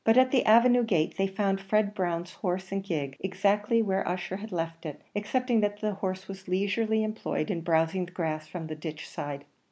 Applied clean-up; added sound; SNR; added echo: none; none; none; none.